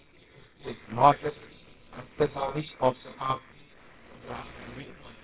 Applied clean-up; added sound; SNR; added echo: neural separator model SepFormer WHAMR!.